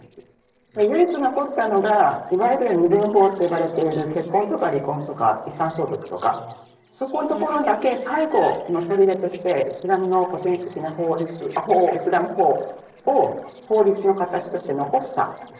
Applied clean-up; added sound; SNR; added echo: neural separator model SepFormer DNS4.